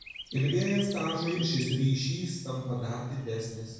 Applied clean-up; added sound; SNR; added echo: none; Chirp, tweet; 14 dB; reverberation time 0.9 s.